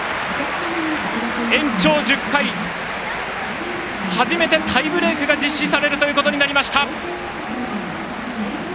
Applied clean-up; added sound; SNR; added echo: none; none; none; none.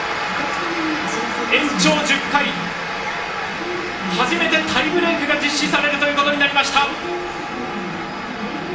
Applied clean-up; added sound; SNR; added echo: none; none; none; reverberation time 0.8 s.